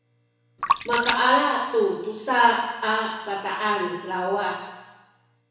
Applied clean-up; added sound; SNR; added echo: none; Splash, splatter; 4 dB; reverberation time 1.0 s.